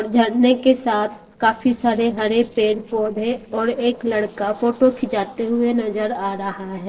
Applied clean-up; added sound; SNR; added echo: neural separator model SepFormer DNS4.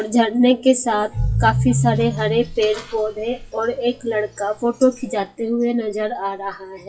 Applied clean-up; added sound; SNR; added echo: classical method WPE with log-MMSE.